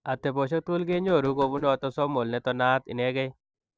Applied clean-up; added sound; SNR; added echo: neural separator model SepFormer DNS4.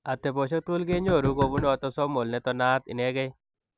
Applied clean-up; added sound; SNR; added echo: none; Knock; 7 dB; none.